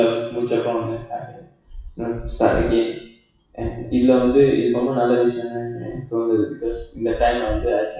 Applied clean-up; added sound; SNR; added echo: classical method WPE with log-MMSE.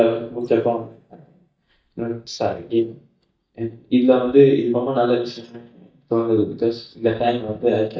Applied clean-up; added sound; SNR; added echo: neural mask model DeepFilterNet 3.